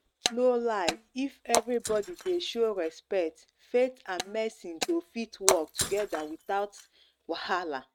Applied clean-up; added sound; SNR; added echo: neural mask model RNNoise.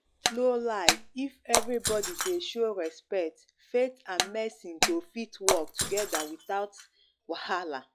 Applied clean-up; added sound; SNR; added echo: classical method log-MMSE.